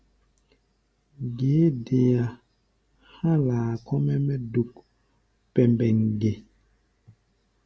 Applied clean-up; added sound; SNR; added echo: none; none; none; none.